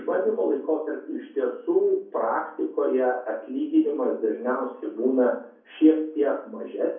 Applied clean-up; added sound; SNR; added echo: none; none; none; reverberation time 0.5 s.